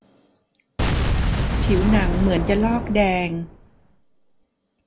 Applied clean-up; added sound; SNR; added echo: none; Boom; -1 dB; none.